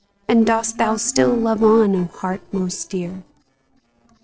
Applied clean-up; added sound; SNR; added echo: neural separator model SepFormer DNS4.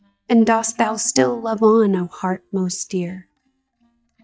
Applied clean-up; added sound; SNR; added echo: neural mask model DeepFilterNet 3.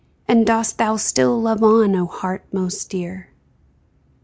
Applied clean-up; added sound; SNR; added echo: none; none; none; none.